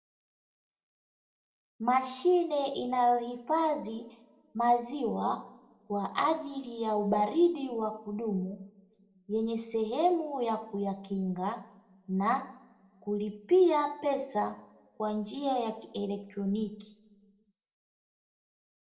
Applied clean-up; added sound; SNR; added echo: none; none; none; reverberation time 0.5 s.